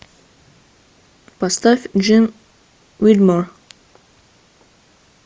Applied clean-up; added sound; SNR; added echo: none; none; none; none.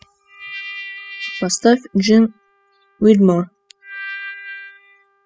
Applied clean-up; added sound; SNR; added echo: classical method spectral subtraction.